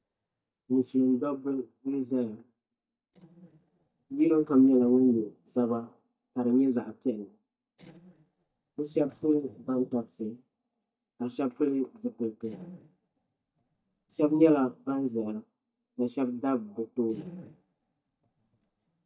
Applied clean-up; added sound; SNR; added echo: neural mask model DeepFilterNet 3.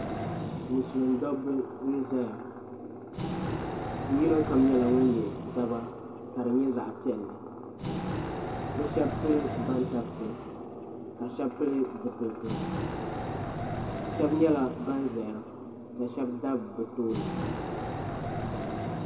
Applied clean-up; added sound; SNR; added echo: none; Wild animals; 6 dB; reverberation time 1.9 s.